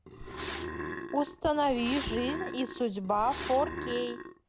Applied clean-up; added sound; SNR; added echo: none; Fireworks + Burping, eructation; 7 dB; none.